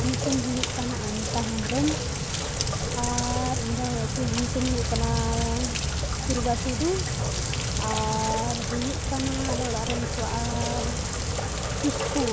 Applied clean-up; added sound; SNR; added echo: none; Rain; -3 dB; none.